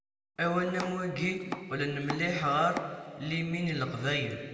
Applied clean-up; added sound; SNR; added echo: none; Domestic sounds, home sounds; 12 dB; reverberation time 2.1 s.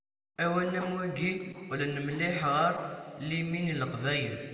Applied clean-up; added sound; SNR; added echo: neural separator model SepFormer DNS4.